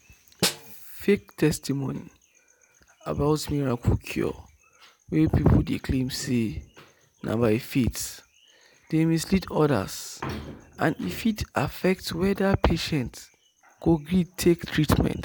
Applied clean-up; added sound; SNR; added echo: none; Snare drum; 5 dB; none.